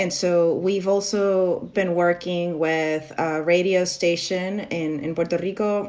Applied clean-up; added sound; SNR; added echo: none; none; none; none.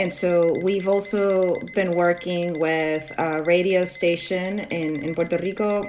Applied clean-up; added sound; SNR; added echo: none; Alarm; 19 dB; none.